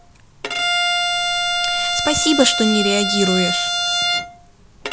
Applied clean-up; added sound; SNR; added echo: none; Bowed string instrument; -1 dB; none.